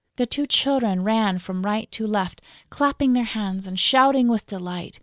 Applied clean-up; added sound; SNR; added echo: none; none; none; none.